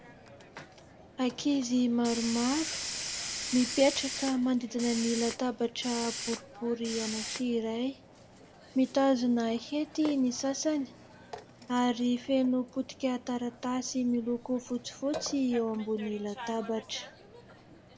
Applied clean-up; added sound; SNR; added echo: none; Hiss; 11 dB; reverberation time 0.3 s.